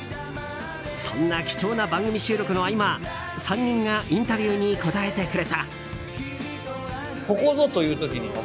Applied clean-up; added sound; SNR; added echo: none; none; none; none.